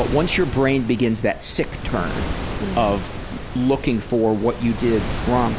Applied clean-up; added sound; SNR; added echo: none; Waves, surf; 7 dB; none.